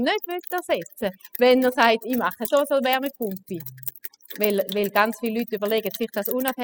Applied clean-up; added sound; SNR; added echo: classical method spectral subtraction.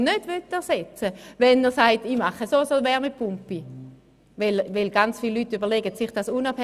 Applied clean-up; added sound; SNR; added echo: none; none; none; none.